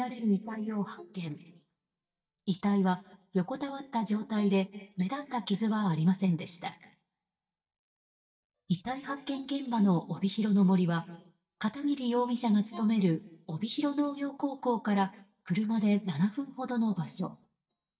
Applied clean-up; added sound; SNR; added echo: neural mask model DeepFilterNet 3.